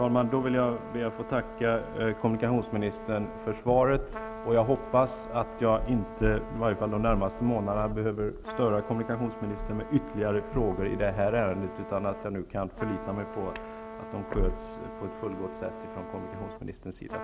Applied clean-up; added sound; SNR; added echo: none; Trumpet; 12 dB; none.